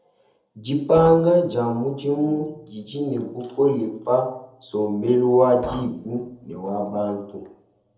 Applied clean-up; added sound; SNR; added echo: none; Liquid; 18 dB; reverberation time 0.7 s.